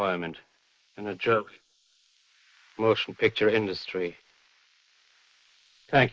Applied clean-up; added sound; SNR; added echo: neural mask model Resemble Enhance denoiser.